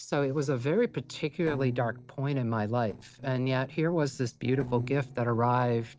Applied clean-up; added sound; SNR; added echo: neural separator model SepFormer DNS4.